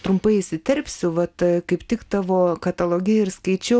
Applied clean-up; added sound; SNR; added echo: none; none; none; none.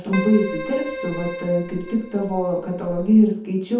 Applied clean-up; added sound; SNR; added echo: none; Keyboard (musical); 11 dB; reverberation time 0.6 s.